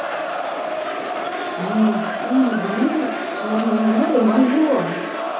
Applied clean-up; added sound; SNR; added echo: none; Crowd; 4 dB; reverberation time 0.6 s.